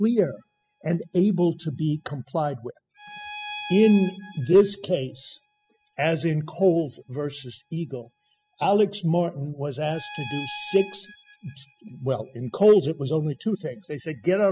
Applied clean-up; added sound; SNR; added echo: classical method spectral subtraction.